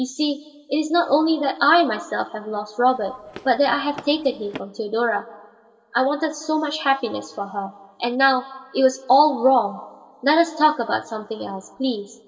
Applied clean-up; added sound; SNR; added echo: neural separator model SepFormer DNS4.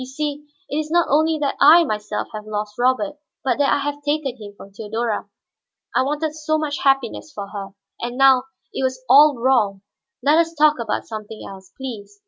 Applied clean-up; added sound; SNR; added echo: none; none; none; none.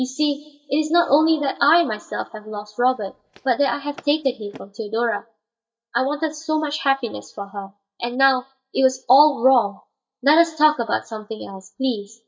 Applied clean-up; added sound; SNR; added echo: neural mask model DeepFilterNet 3.